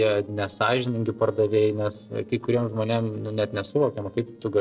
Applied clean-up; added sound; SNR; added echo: neural separator model SepFormer DNS4.